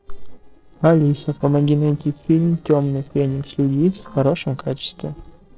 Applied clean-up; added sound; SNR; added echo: neural separator model SepFormer DNS4.